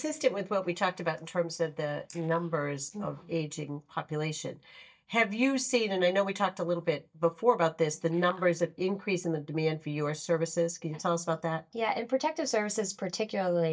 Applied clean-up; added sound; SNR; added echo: neural mask model DeepFilterNet 3.